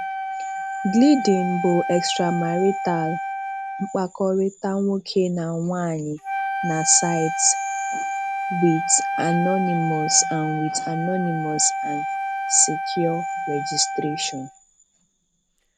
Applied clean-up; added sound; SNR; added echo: none; Wind instrument, woodwind instrument; 4 dB; none.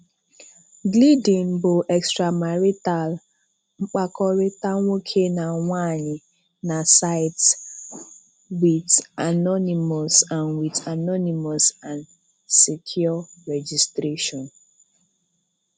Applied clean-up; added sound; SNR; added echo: none; none; none; none.